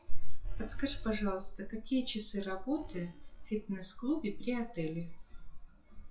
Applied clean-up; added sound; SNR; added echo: classical method WPE with log-MMSE.